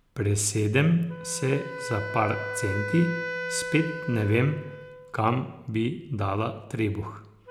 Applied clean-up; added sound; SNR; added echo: none; Wind instrument, woodwind instrument; 10 dB; none.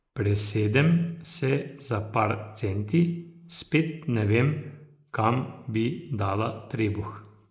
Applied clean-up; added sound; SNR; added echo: neural mask model Resemble Enhance denoiser.